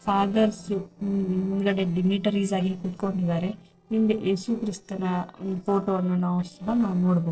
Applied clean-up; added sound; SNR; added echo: neural separator model SepFormer DNS4.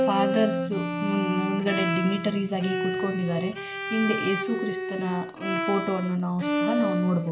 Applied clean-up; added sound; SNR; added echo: none; Bowed string instrument; 3 dB; reverberation time 0.4 s.